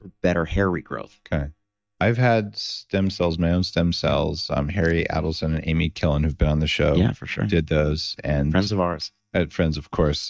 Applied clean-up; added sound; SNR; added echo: neural mask model DeepFilterNet 3.